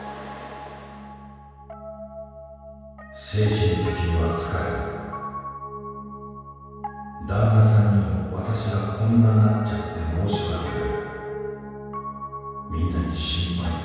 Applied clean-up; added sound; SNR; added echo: none; Piano; 11 dB; reverberation time 1.9 s.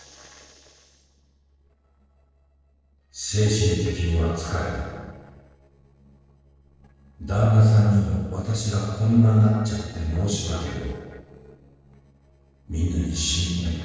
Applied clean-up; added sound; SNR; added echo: neural separator model SepFormer DNS4.